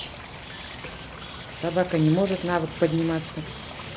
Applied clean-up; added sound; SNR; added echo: none; Water / Bird; 9 dB; reverberation time 0.5 s.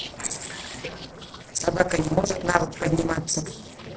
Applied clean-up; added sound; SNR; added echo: neural separator model SepFormer DNS4.